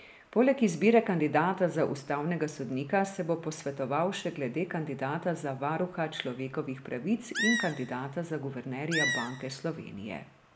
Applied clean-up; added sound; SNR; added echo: none; Animal; 5 dB; none.